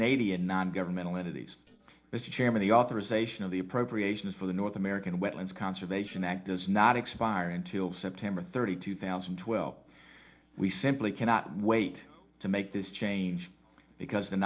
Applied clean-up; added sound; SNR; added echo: neural separator model SepFormer DNS4.